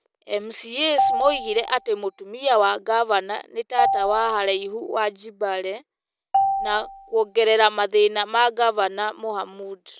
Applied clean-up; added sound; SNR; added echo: none; Marimba, xylophone; 5 dB; none.